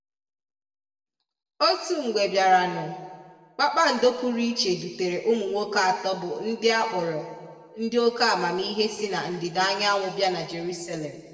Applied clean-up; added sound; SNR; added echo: none; none; none; reverberation time 1.5 s.